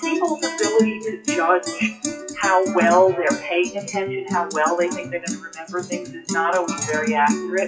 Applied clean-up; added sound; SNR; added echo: classical method WPE with log-MMSE.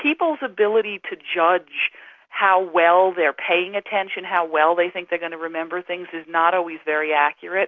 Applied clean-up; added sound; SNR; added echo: none; none; none; none.